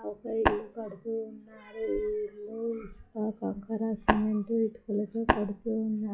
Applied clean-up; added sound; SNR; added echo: classical method log-MMSE.